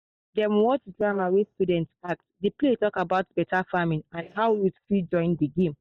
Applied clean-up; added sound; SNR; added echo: neural mask model DeepFilterNet 3.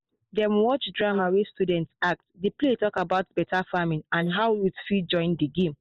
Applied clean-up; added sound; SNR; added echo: neural mask model Resemble Enhance denoiser.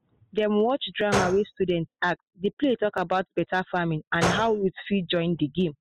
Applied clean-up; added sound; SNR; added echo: classical method spectral subtraction.